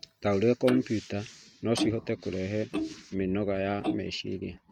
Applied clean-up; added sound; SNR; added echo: neural mask model RNNoise.